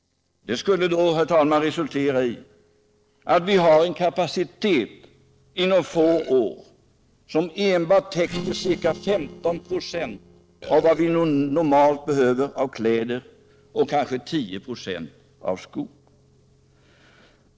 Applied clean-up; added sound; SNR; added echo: neural separator model SepFormer DNS4.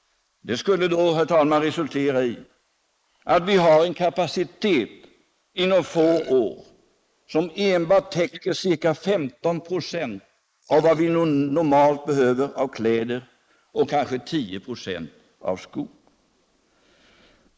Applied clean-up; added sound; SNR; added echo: neural mask model Resemble Enhance denoiser.